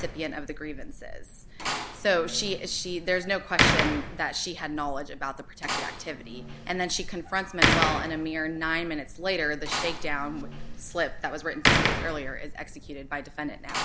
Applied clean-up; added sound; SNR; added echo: none; Slam; 0 dB; none.